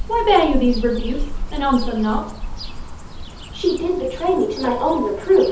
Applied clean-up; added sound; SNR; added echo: none; Cricket / Bird; 7 dB; reverberation time 0.5 s.